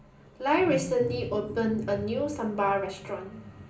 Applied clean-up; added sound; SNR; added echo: none; Wild animals; 12 dB; reverberation time 0.5 s.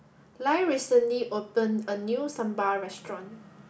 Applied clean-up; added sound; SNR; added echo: none; none; none; none.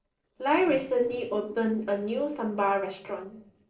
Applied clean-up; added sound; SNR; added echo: neural separator model SepFormer DNS4.